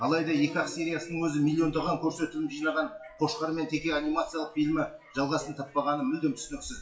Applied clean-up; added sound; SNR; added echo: classical method WPE with log-MMSE.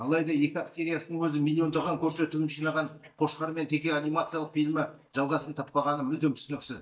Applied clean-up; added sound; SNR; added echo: neural mask model DeepFilterNet 3.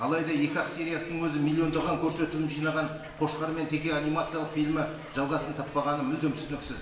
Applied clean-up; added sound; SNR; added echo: none; Hiss; 17 dB; reverberation time 0.9 s.